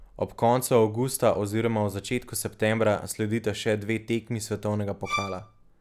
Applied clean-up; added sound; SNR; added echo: none; Bowed string instrument; 8 dB; none.